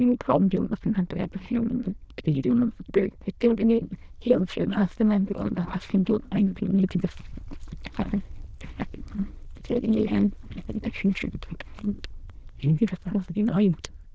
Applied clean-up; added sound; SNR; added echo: neural diffusion model UNIVERSE++.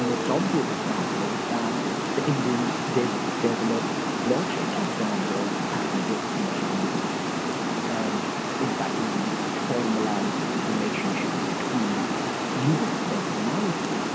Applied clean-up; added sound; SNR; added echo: none; Water; -3 dB; none.